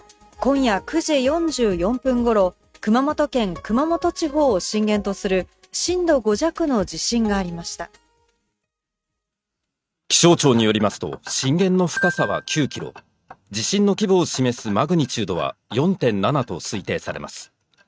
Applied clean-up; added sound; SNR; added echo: neural mask model RNNoise.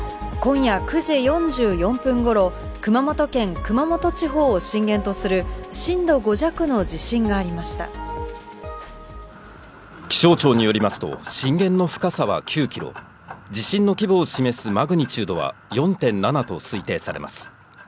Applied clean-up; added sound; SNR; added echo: none; none; none; none.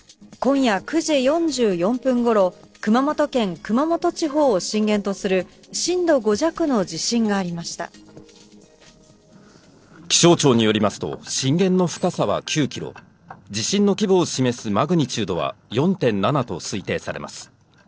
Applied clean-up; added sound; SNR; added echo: neural separator model SepFormer DNS4.